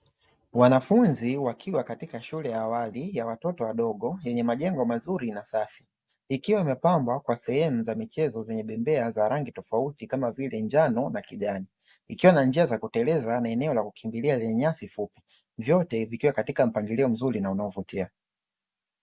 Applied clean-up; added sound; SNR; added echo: none; none; none; none.